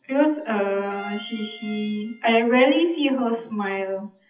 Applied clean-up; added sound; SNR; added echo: classical method WPE with log-MMSE.